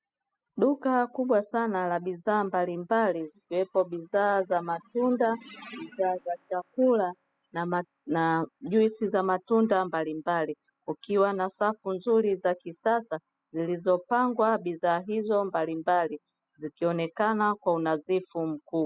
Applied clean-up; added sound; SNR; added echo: classical method spectral subtraction.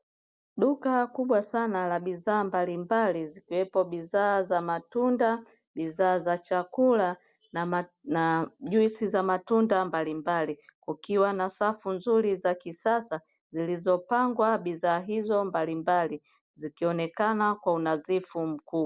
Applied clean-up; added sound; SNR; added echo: none; none; none; none.